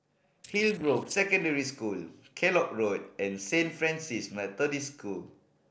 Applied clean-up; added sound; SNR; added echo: neural separator model SepFormer DNS4.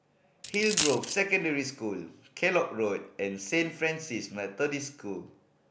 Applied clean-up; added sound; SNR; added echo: none; Coin (dropping); 1 dB; none.